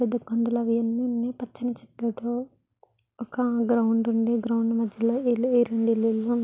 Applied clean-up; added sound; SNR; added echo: none; none; none; none.